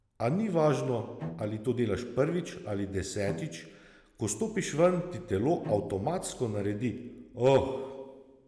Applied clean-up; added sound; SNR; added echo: none; Bowed string instrument; 14 dB; none.